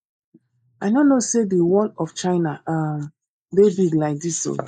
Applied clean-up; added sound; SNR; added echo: neural mask model Resemble Enhance denoiser.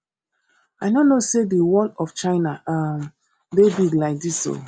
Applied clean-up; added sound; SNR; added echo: none; none; none; none.